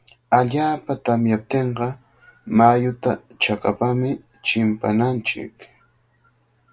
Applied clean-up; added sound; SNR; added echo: none; none; none; none.